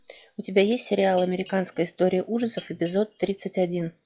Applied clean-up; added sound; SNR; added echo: classical method log-MMSE.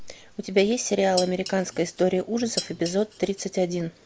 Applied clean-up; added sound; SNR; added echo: none; Dishes, pots, and pans; 13 dB; none.